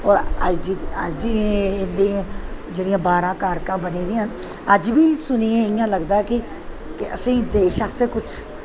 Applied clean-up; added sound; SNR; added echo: none; Frog; 9 dB; none.